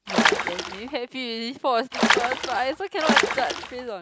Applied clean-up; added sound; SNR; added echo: none; Water / Splash, splatter; -4 dB; none.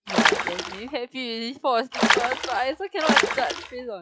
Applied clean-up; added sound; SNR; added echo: classical method log-MMSE.